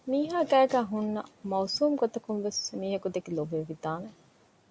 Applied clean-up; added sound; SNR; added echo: none; none; none; none.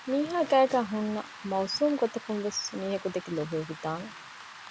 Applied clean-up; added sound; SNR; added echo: none; Rain; 16 dB; none.